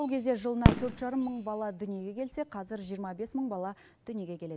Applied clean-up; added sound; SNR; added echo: none; Fireworks; -1 dB; none.